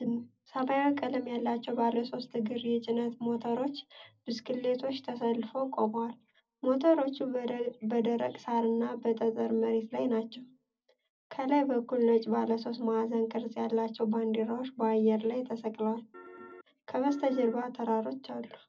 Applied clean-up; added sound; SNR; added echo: none; Piano; 17 dB; reverberation time 0.4 s.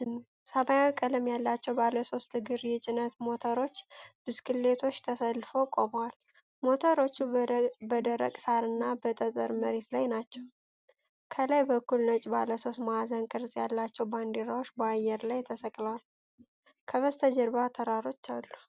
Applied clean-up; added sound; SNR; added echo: none; none; none; none.